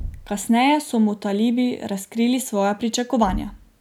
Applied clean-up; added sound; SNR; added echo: none; Thump, thud; 17 dB; none.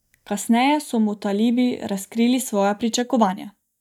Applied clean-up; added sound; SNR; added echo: neural mask model DeepFilterNet 3.